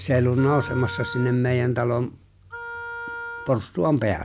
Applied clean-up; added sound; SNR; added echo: none; Wind instrument, woodwind instrument; 13 dB; none.